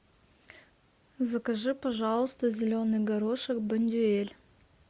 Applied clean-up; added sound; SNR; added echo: none; none; none; none.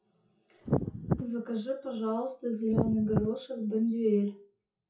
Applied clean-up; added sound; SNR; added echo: classical method WPE with log-MMSE.